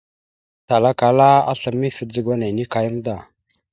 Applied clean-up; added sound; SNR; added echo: neural mask model DeepFilterNet 3.